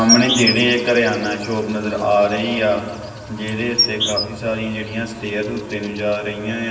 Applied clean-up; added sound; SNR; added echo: none; Insect; 7 dB; reverberation time 1.4 s.